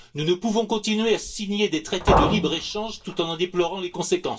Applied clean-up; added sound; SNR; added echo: none; Liquid; 1 dB; reverberation time 0.2 s.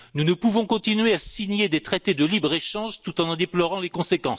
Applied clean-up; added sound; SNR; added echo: none; none; none; none.